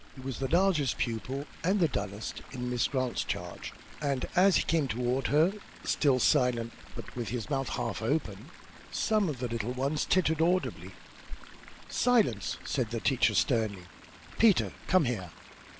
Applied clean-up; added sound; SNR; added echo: none; Chatter / Stream; 15 dB; none.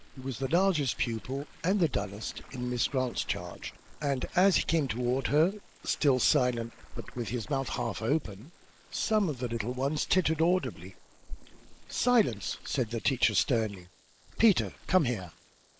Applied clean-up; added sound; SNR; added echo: neural mask model Resemble Enhance denoiser.